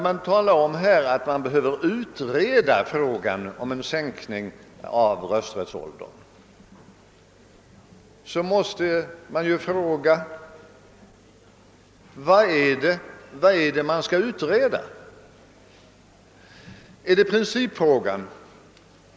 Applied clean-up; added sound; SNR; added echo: none; none; none; none.